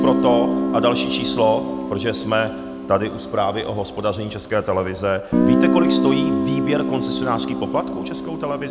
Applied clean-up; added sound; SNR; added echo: none; Guitar; 0 dB; none.